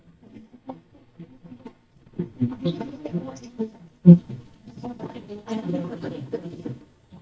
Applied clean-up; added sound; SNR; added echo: neural mask model DeepFilterNet 3.